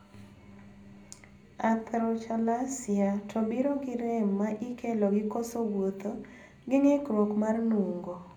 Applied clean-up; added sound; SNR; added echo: none; none; none; reverberation time 0.5 s.